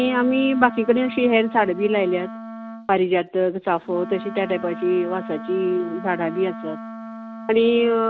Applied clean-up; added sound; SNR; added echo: none; Wind instrument, woodwind instrument; 13 dB; none.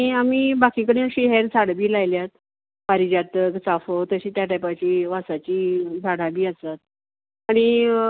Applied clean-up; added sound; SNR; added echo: none; none; none; none.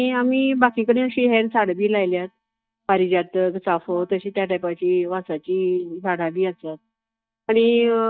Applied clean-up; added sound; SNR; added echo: neural mask model DeepFilterNet 3.